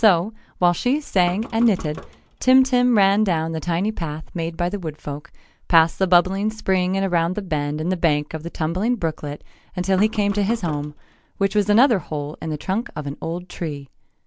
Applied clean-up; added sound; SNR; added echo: none; Knock; 20 dB; none.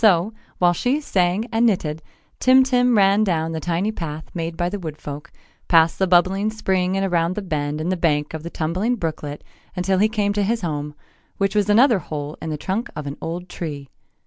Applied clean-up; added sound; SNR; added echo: none; none; none; none.